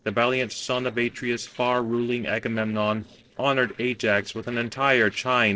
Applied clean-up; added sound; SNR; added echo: neural separator model SepFormer DNS4.